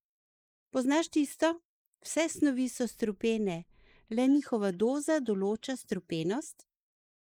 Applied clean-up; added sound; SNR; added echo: neural mask model Resemble Enhance denoiser.